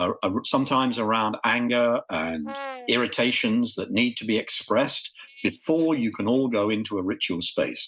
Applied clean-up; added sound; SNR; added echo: neural mask model Resemble Enhance denoiser.